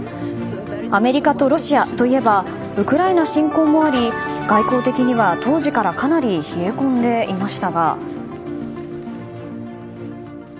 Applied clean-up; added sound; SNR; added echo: none; Piano; 17 dB; none.